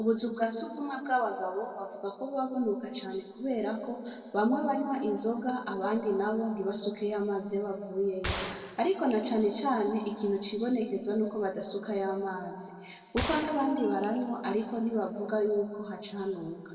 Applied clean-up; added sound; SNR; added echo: none; Gunshot, gunfire; 9 dB; reverberation time 1.8 s.